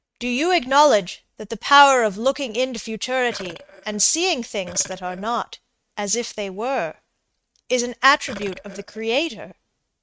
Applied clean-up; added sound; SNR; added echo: neural mask model RNNoise.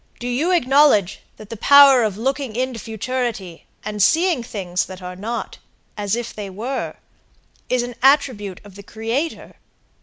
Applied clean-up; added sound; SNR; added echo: none; none; none; none.